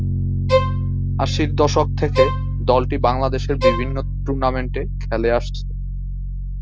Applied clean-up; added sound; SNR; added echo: none; Bowed string instrument + Piano; -2 dB; none.